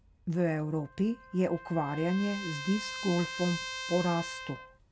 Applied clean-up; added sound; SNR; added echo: none; Trumpet; 10 dB; none.